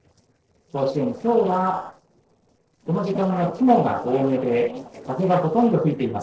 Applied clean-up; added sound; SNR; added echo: neural separator model SepFormer DNS4.